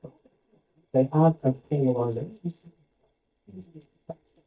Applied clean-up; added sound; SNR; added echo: neural mask model DeepFilterNet 3.